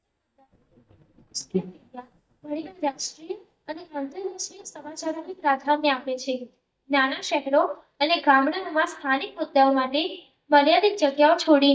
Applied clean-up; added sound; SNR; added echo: neural mask model DeepFilterNet 3.